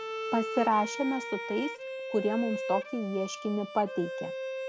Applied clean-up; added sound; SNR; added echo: none; Bowed string instrument; 6 dB; none.